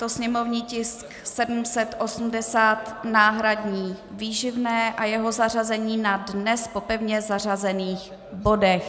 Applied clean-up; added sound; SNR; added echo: none; none; none; none.